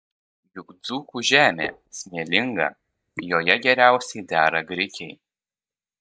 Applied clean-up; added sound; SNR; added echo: neural mask model DeepFilterNet 3.